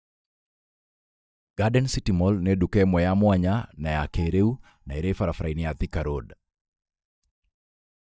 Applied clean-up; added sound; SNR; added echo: neural mask model DeepFilterNet 3.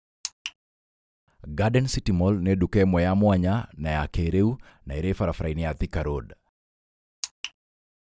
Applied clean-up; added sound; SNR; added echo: none; none; none; none.